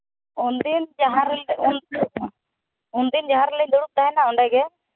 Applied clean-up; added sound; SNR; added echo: none; none; none; none.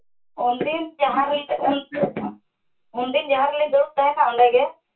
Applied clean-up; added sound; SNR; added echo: none; none; none; reverberation time 0.2 s.